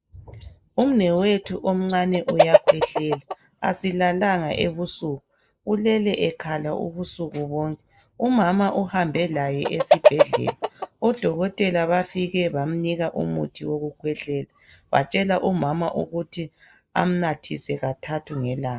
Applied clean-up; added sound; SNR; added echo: neural mask model Resemble Enhance denoiser.